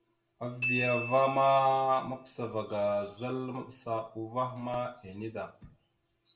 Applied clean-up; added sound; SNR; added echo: none; Glockenspiel; 8 dB; reverberation time 0.3 s.